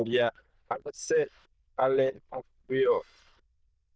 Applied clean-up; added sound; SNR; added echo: neural diffusion model UNIVERSE++.